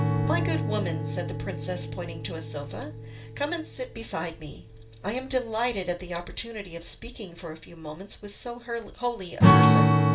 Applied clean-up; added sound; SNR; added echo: none; Strum; -4 dB; reverberation time 0.2 s.